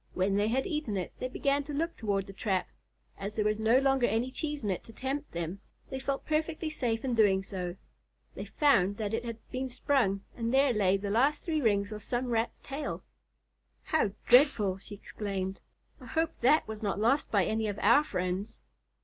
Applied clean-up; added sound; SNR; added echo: none; Hi-hat; 8 dB; none.